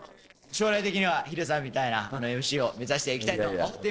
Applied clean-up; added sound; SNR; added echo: neural separator model SepFormer DNS4.